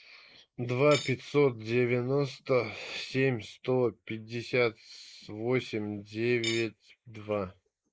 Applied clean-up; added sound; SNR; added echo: neural mask model Resemble Enhance denoiser.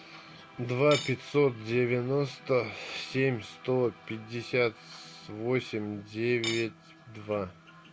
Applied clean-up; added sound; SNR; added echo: none; Cutlery, silverware / Dishes, pots, and pans; 8 dB; none.